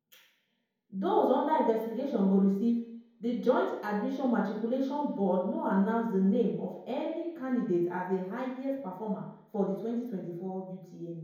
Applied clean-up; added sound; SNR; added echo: none; none; none; reverberation time 0.9 s.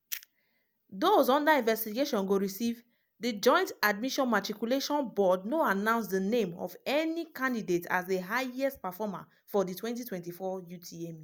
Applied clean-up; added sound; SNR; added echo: none; none; none; none.